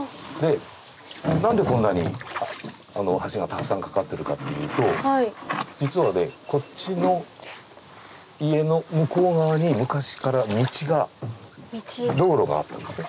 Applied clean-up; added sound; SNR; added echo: neural mask model Resemble Enhance denoiser.